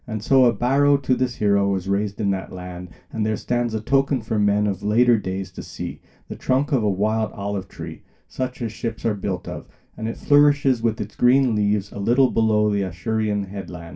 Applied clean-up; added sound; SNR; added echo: none; none; none; reverberation time 0.2 s.